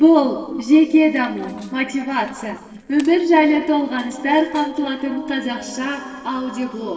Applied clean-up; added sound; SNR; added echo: neural separator model SepFormer DNS4.